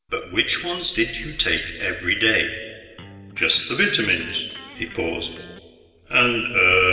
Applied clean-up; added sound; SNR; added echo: none; Electric guitar; 19 dB; reverberation time 2.1 s.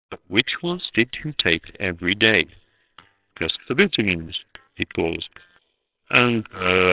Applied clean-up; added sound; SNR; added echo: neural separator model SepFormer WHAMR!.